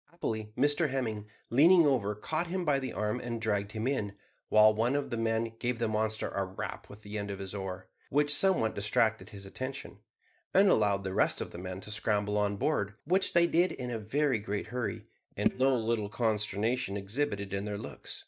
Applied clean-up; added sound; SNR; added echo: neural mask model DeepFilterNet 3.